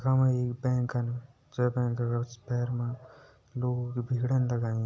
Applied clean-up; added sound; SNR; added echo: none; none; none; none.